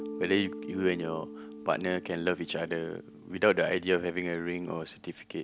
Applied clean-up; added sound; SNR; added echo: none; Mallet percussion; 13 dB; none.